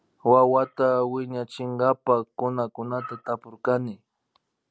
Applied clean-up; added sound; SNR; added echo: none; none; none; none.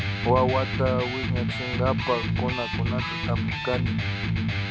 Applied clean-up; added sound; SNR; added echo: none; Electric guitar; -3 dB; none.